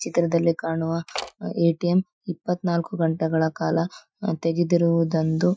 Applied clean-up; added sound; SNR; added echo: classical method Wiener filter.